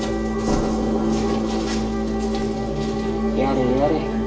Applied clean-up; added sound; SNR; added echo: none; Wind instrument, woodwind instrument; 10 dB; reverberation time 0.3 s.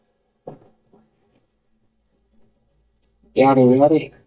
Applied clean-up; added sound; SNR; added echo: neural mask model DeepFilterNet 3.